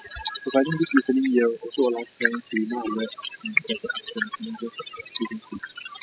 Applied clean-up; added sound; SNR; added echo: classical method spectral subtraction.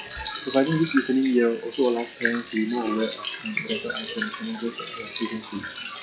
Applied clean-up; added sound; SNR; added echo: classical method log-MMSE.